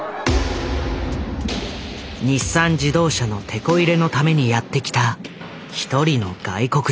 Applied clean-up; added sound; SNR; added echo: none; none; none; none.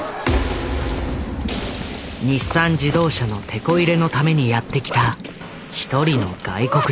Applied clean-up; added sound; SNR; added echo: none; Zipper (clothing); 11 dB; none.